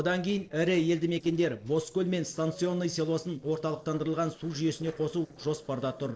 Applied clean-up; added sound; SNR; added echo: neural separator model SepFormer DNS4.